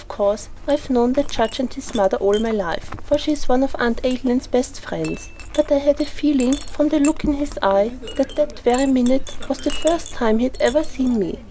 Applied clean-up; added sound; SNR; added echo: none; Chink, clink; 8 dB; none.